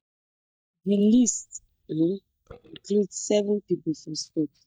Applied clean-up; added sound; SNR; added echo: neural mask model DeepFilterNet 3.